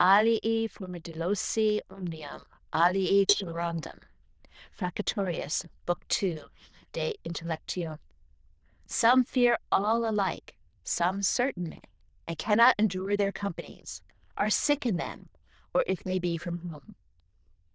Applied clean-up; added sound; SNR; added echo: neural diffusion model UNIVERSE++.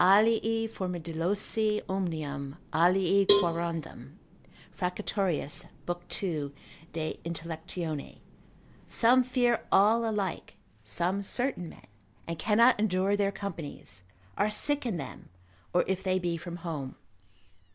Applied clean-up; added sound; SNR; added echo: none; Cowbell; 1 dB; none.